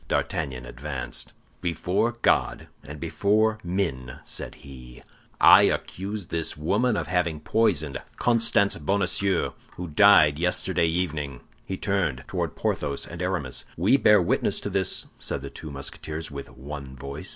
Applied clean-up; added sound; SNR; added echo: none; none; none; none.